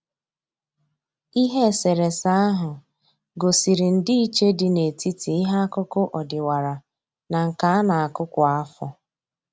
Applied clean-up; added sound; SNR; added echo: none; none; none; none.